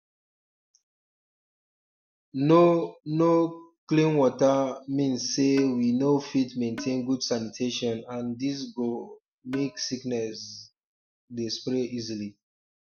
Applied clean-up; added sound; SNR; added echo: none; Percussion; 16 dB; none.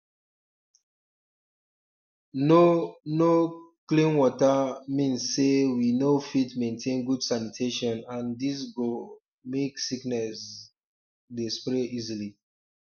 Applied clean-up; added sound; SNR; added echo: none; none; none; none.